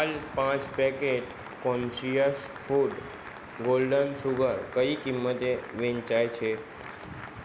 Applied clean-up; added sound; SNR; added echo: none; Applause / Cheering; 16 dB; none.